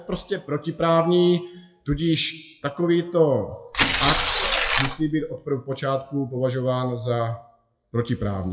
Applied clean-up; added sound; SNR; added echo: classical method WPE with log-MMSE.